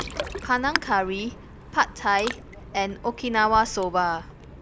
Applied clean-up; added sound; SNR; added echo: none; Ocean; 10 dB; none.